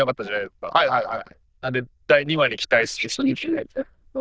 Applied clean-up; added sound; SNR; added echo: neural diffusion model UNIVERSE++.